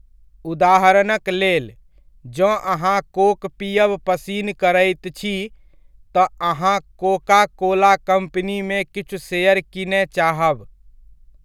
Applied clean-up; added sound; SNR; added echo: none; none; none; none.